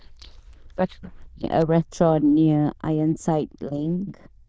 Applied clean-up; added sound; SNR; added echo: neural diffusion model UNIVERSE++.